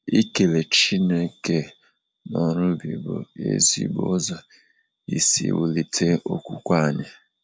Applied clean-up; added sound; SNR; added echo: none; none; none; none.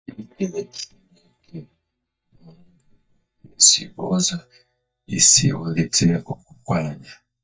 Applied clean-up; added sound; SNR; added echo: neural mask model DeepFilterNet 3.